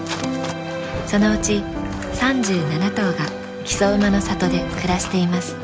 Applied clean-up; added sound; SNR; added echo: none; Wind; 11 dB; none.